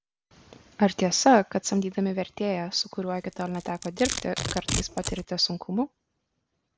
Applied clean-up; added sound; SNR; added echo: none; Domestic sounds, home sounds; 11 dB; none.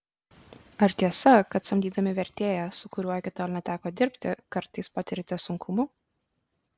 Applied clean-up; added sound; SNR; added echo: none; none; none; none.